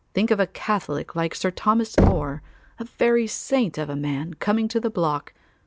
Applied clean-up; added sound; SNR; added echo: none; Knock; 3 dB; none.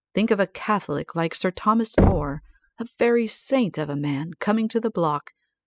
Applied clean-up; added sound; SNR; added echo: classical method spectral subtraction.